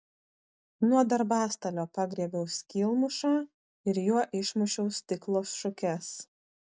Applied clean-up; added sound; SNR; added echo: neural mask model Resemble Enhance denoiser.